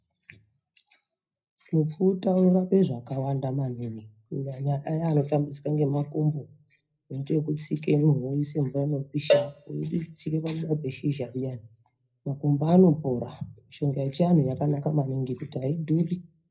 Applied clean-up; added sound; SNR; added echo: none; Cowbell; 4 dB; reverberation time 0.4 s.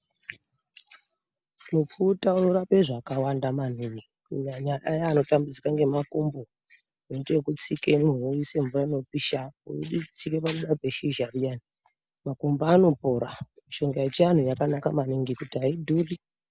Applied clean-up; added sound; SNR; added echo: none; none; none; none.